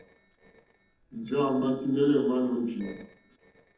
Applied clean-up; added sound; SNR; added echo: neural separator model SepFormer DNS4.